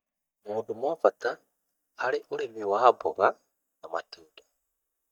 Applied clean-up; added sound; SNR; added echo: neural mask model DeepFilterNet 3.